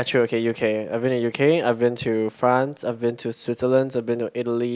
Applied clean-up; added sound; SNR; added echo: none; none; none; none.